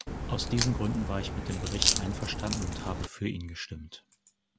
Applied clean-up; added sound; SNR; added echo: none; Crack; -2 dB; none.